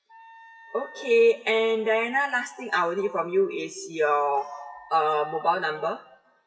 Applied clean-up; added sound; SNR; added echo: classical method WPE with log-MMSE.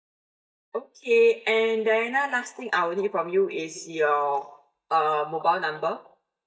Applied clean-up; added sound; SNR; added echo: neural mask model DeepFilterNet 3.